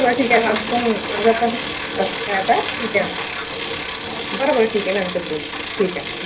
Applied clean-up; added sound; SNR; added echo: none; Bicycle; 5 dB; reverberation time 0.3 s.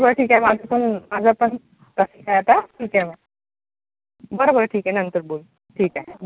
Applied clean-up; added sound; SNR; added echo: none; none; none; none.